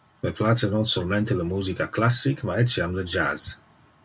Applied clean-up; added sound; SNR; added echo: none; none; none; none.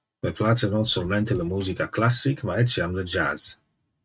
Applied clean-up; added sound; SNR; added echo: neural mask model RNNoise.